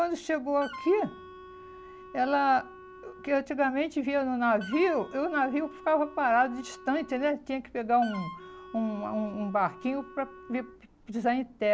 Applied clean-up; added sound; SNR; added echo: none; Wind instrument, woodwind instrument; 17 dB; none.